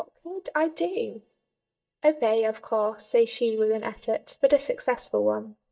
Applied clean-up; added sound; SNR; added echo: neural mask model DeepFilterNet 3.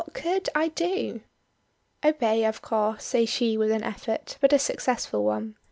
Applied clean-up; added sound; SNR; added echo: none; none; none; none.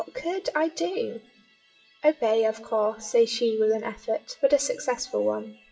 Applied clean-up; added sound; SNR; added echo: classical method WPE with log-MMSE.